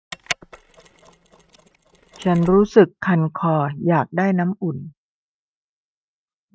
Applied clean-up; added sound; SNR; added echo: neural mask model RNNoise.